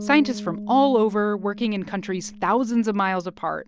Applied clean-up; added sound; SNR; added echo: none; Bass guitar; 14 dB; none.